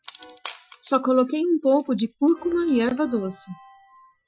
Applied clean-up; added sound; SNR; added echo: classical method Wiener filter.